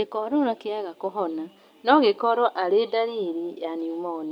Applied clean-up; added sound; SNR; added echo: none; none; none; none.